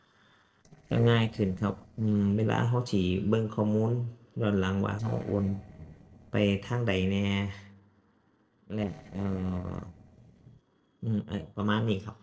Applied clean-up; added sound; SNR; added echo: neural separator model SepFormer DNS4.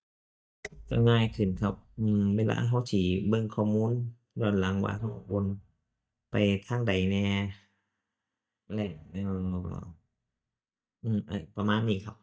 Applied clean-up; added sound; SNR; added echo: neural mask model DeepFilterNet 3.